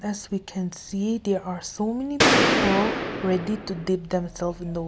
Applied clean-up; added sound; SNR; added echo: none; Gunshot, gunfire; -5 dB; none.